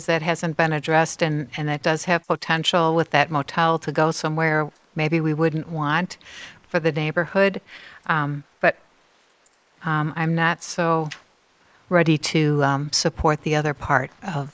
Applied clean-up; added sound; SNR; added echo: neural mask model Resemble Enhance denoiser.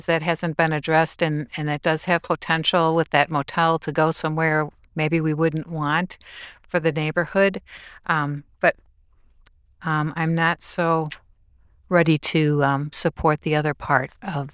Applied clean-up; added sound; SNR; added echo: neural diffusion model UNIVERSE++.